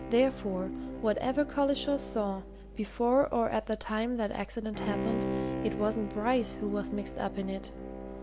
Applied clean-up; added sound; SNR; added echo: none; Bowed string instrument; 7 dB; none.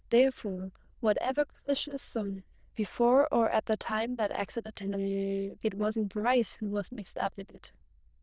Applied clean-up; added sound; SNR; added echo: neural diffusion model UNIVERSE++.